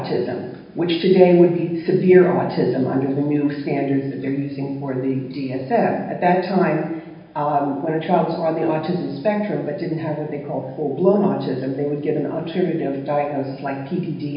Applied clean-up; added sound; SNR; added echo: none; none; none; reverberation time 0.9 s.